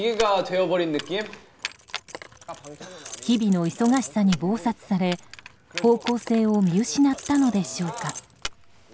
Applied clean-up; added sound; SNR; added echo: none; Keys jangling; 15 dB; none.